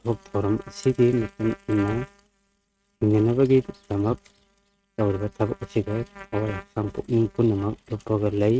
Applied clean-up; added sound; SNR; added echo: neural mask model RNNoise.